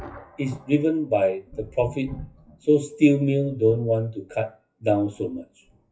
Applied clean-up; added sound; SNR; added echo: classical method WPE with log-MMSE.